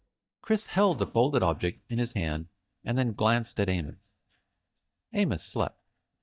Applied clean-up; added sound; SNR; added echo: neural mask model DeepFilterNet 3.